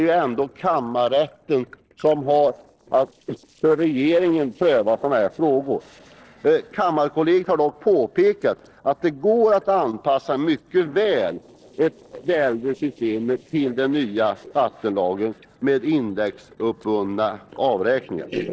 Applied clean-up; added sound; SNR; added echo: neural separator model SepFormer DNS4.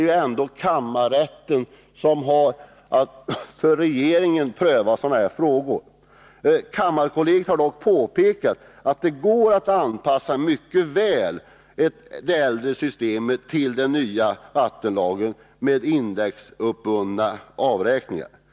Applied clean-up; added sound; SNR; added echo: none; none; none; none.